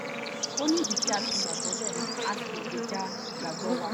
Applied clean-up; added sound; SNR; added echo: none; Bird / Insect; -3 dB; none.